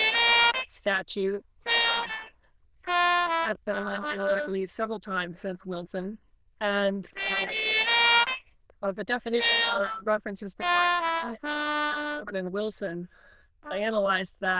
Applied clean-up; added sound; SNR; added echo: neural diffusion model UNIVERSE++.